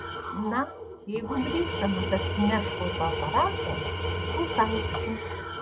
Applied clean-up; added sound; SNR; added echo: none; Tools; 1 dB; none.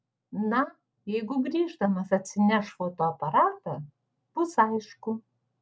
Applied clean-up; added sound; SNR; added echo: none; none; none; none.